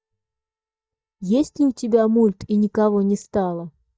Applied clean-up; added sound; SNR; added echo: neural mask model DeepFilterNet 3.